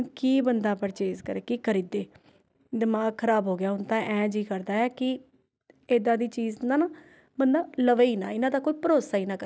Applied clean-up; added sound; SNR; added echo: none; none; none; none.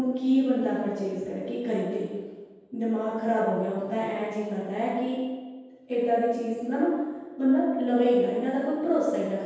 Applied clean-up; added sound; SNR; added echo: none; none; none; reverberation time 1.2 s.